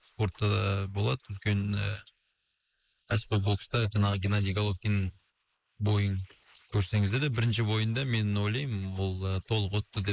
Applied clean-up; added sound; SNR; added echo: neural mask model Resemble Enhance denoiser.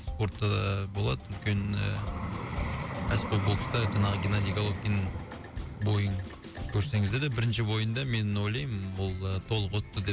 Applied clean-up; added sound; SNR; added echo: none; Vehicle; 9 dB; none.